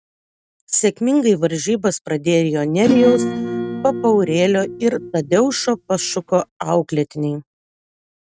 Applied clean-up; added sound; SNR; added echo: neural mask model RNNoise.